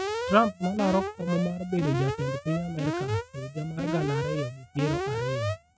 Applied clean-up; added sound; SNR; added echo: neural mask model RNNoise.